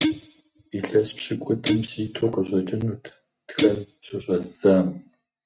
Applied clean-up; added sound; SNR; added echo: neural mask model RNNoise.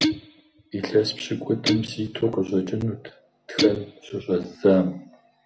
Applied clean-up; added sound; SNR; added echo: none; Guitar; 5 dB; none.